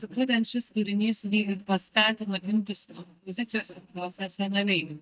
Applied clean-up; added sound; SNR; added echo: neural mask model DeepFilterNet 3.